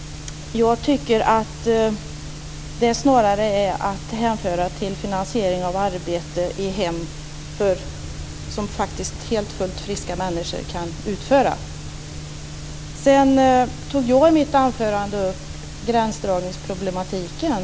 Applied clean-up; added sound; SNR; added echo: none; Aircraft; 19 dB; none.